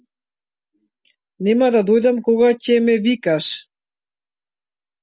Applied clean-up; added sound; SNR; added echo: none; none; none; none.